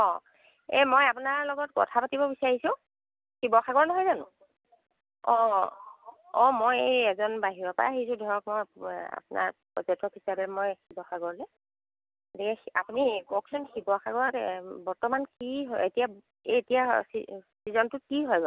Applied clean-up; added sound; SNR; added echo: none; none; none; none.